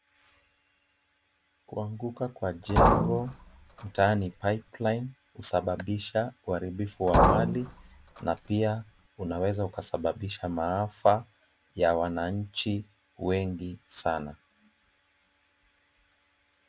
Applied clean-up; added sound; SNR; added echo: none; Liquid; -3 dB; none.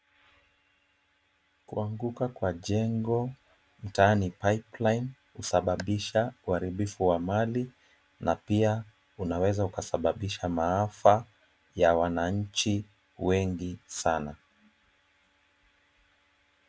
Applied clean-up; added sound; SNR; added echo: none; none; none; none.